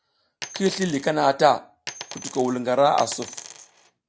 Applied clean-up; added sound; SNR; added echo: none; Coin (dropping); 15 dB; none.